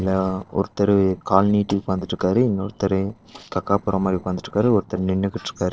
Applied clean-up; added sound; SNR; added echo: neural separator model SepFormer DNS4.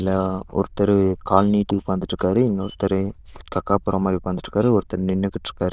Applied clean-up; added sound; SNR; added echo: neural diffusion model UNIVERSE++.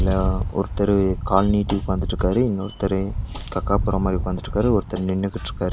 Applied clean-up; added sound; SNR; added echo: none; Rattle; 4 dB; none.